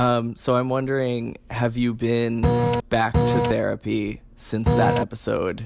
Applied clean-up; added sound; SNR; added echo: none; Printer; -5 dB; none.